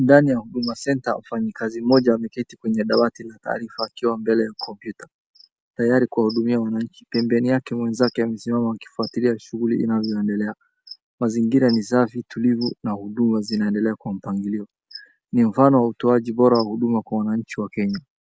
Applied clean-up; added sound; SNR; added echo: none; none; none; none.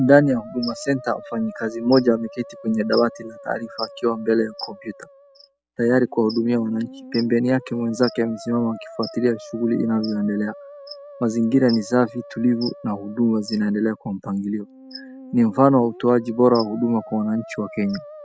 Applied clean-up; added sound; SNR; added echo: none; Musical instrument; 19 dB; none.